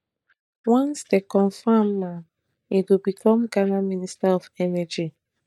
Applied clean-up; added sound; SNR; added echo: neural mask model DeepFilterNet 3.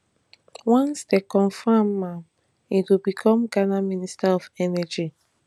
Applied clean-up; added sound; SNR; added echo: none; none; none; none.